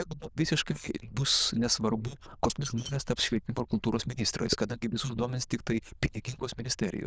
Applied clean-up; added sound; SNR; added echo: neural diffusion model UNIVERSE++.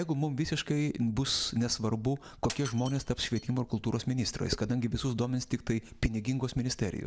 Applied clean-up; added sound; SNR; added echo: none; Shatter; 18 dB; none.